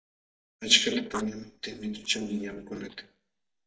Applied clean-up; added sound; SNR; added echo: neural mask model DeepFilterNet 3.